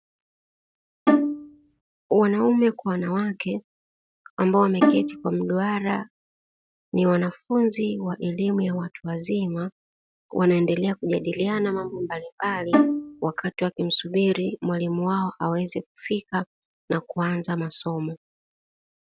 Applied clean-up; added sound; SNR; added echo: none; Bowed string instrument; -3 dB; none.